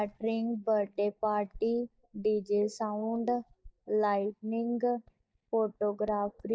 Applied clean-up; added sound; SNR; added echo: neural mask model DeepFilterNet 3.